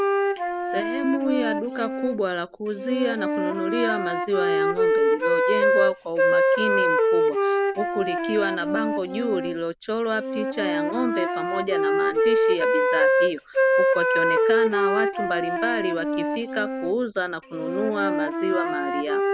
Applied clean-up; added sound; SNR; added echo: none; Wind instrument, woodwind instrument; -5 dB; none.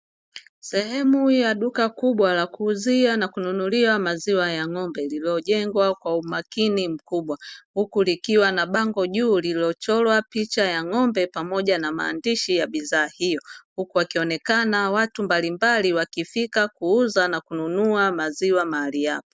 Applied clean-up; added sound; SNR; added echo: none; none; none; none.